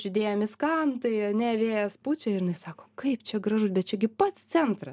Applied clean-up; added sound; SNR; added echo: none; none; none; none.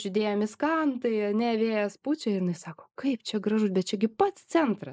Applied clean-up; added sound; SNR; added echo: neural mask model Resemble Enhance denoiser.